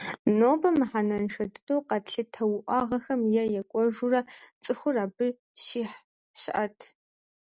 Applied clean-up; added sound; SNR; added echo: none; none; none; none.